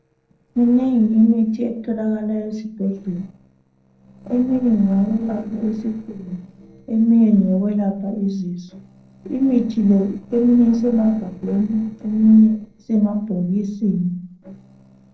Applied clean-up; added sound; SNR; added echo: neural separator model SepFormer DNS4.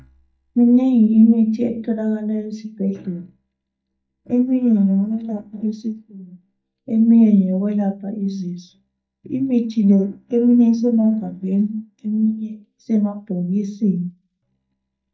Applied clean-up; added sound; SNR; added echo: neural mask model DeepFilterNet 3.